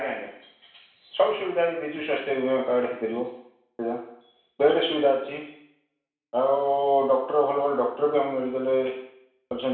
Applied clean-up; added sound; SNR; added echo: none; none; none; reverberation time 0.7 s.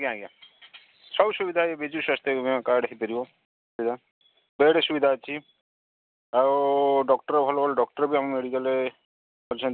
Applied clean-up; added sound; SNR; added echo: none; none; none; none.